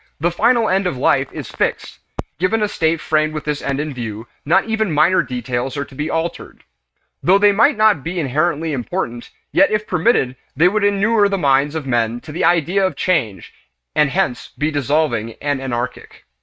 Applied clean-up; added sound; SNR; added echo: neural mask model RNNoise.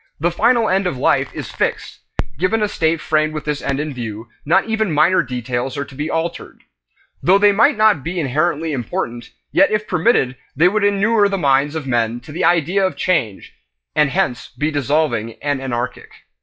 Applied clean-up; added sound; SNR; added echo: classical method log-MMSE.